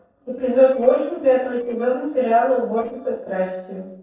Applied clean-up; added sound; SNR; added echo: neural separator model SepFormer DNS4.